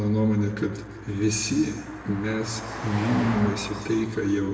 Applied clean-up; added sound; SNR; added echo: none; Car passing by; 12 dB; reverberation time 1.2 s.